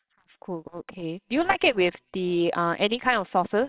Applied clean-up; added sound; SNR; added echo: neural separator model SepFormer WHAMR!.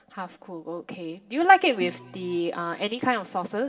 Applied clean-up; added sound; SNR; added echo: none; Organ; 16 dB; reverberation time 2.4 s.